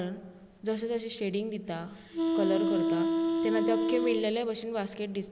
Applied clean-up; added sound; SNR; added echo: none; Wind instrument, woodwind instrument; -4 dB; none.